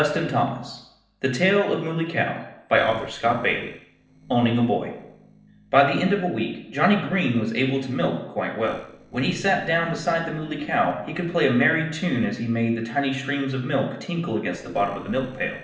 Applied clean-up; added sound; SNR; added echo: neural separator model SepFormer DNS4.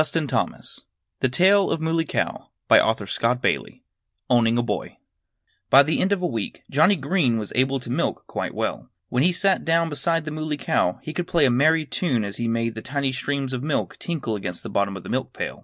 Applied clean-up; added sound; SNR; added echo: none; none; none; none.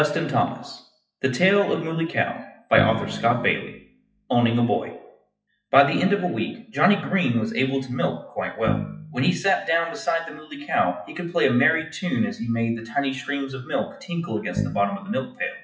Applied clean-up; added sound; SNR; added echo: classical method WPE with log-MMSE.